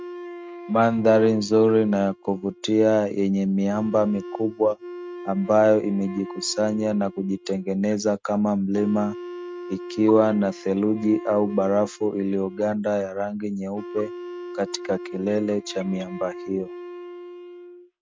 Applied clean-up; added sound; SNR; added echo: neural mask model RNNoise.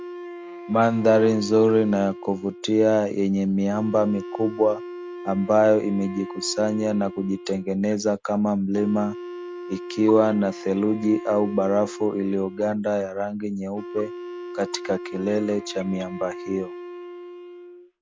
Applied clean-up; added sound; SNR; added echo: none; Wind instrument, woodwind instrument; 14 dB; none.